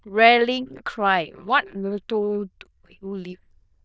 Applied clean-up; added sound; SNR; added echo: neural diffusion model UNIVERSE++.